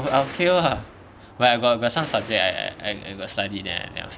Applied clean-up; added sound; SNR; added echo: none; Gunshot, gunfire; 18 dB; none.